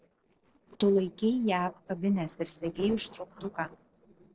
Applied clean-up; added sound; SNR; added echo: neural separator model SepFormer DNS4.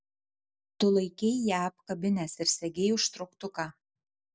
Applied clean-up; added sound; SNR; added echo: none; none; none; none.